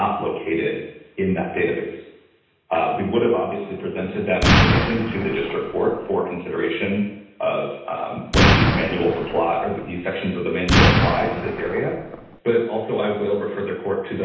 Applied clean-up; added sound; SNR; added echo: none; Explosion; -3 dB; reverberation time 0.9 s.